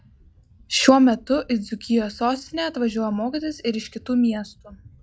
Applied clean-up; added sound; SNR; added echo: classical method log-MMSE.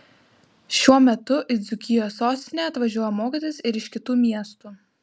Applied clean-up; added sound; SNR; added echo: none; none; none; none.